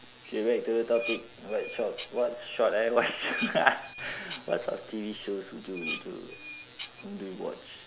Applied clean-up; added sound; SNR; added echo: none; Dishes, pots, and pans; 12 dB; none.